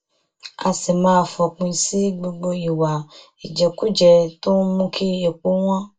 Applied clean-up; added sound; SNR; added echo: none; none; none; reverberation time 0.2 s.